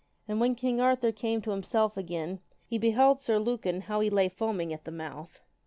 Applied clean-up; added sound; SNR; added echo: none; none; none; none.